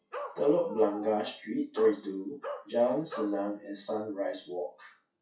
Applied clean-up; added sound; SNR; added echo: classical method WPE with log-MMSE.